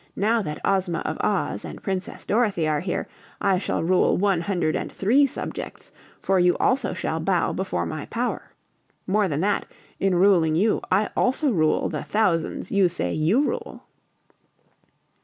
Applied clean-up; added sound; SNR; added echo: none; none; none; none.